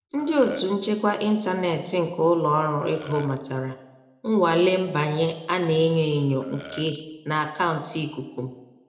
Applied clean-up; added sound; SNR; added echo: none; Burping, eructation; 20 dB; reverberation time 0.6 s.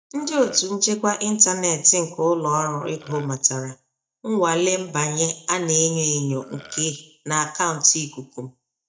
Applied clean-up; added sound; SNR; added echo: neural mask model DeepFilterNet 3.